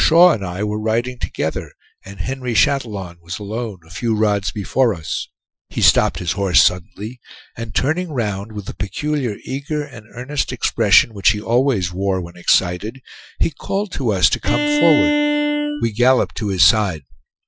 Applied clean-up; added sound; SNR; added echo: classical method Wiener filter.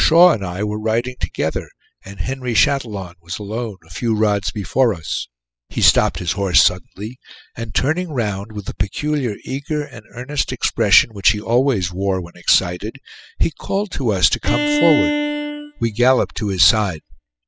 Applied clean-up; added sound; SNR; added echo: classical method spectral subtraction.